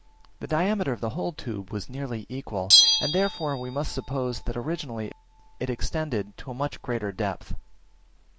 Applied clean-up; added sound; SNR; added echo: none; Bell; 2 dB; none.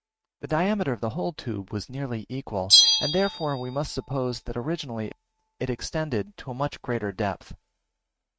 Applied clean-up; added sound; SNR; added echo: neural mask model RNNoise.